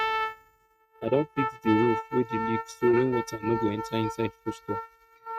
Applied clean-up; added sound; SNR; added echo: neural mask model RNNoise.